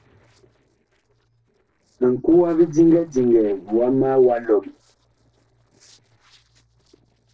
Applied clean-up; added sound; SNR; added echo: neural separator model SepFormer DNS4.